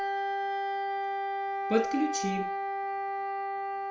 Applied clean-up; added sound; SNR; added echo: none; Wind instrument, woodwind instrument; -4 dB; reverberation time 0.3 s.